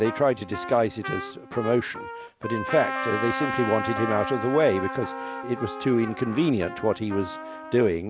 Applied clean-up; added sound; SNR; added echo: none; Trumpet + Trumpet; 7 dB; none.